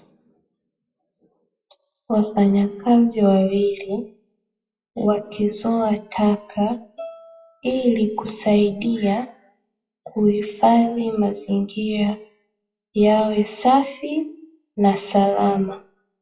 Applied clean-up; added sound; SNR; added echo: classical method WPE with log-MMSE.